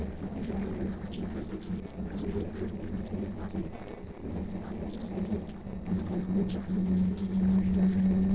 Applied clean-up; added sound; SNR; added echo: neural separator model SepFormer DNS4.